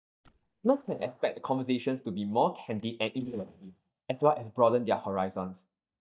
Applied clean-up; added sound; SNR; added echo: neural mask model DeepFilterNet 3.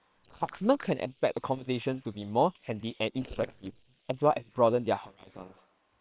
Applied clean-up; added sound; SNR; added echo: neural separator model SepFormer WHAM!.